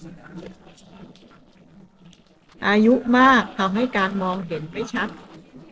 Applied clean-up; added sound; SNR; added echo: neural separator model SepFormer DNS4.